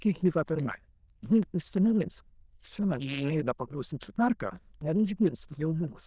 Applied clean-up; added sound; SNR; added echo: neural diffusion model UNIVERSE++.